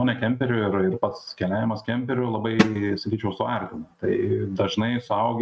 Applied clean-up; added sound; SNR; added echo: neural mask model RNNoise.